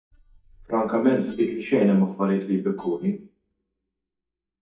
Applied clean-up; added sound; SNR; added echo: neural mask model DeepFilterNet 3.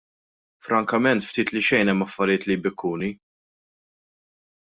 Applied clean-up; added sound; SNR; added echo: none; none; none; none.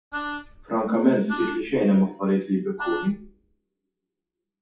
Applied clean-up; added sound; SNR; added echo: classical method WPE with log-MMSE.